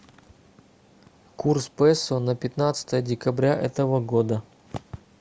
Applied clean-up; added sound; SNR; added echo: none; none; none; none.